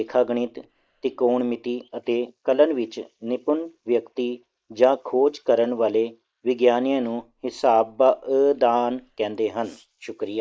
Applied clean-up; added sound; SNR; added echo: neural mask model Resemble Enhance denoiser.